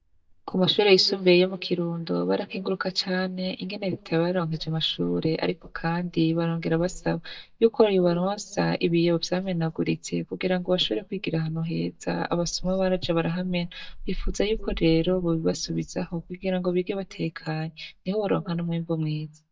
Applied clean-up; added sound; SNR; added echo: neural mask model DeepFilterNet 3.